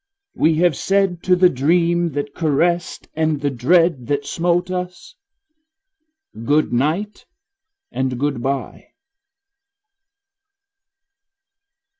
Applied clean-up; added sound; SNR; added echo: none; none; none; none.